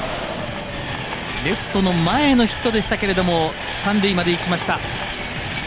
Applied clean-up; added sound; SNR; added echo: none; Train; 7 dB; none.